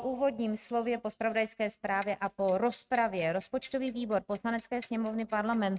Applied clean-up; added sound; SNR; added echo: neural mask model RNNoise.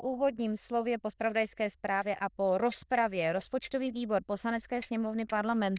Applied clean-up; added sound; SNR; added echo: neural diffusion model UNIVERSE++.